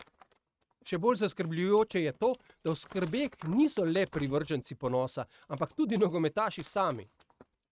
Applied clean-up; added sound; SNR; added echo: neural mask model RNNoise.